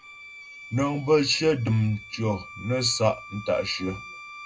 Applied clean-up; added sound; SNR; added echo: none; Bowed string instrument; 17 dB; reverberation time 0.3 s.